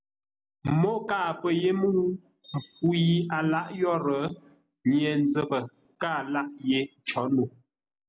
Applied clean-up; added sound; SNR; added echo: none; none; none; none.